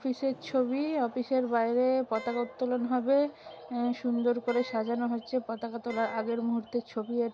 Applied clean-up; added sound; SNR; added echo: none; Wind instrument, woodwind instrument; 18 dB; none.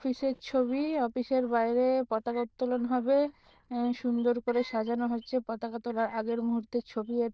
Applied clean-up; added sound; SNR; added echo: neural diffusion model UNIVERSE++.